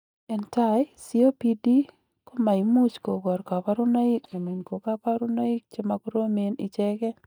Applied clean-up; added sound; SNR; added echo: neural mask model DeepFilterNet 3.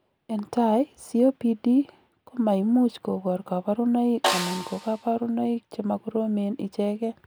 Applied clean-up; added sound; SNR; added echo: none; Snare drum; 8 dB; none.